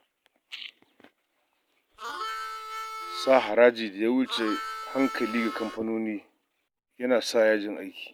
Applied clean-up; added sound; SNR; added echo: none; Harmonica; 8 dB; none.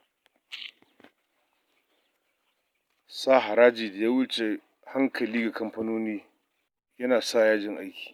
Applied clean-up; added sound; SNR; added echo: none; none; none; none.